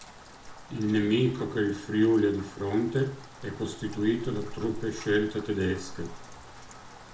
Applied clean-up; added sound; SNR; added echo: none; Rain; 14 dB; reverberation time 0.3 s.